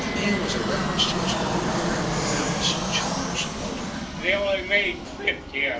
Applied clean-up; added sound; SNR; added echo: none; Fixed-wing aircraft, airplane; 0 dB; reverberation time 0.3 s.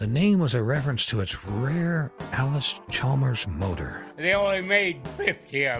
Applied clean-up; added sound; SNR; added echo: none; none; none; none.